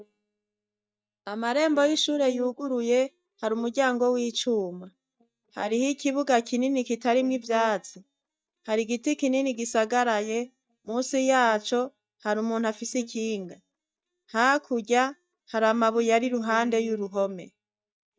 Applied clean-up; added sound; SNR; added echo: neural mask model DeepFilterNet 3.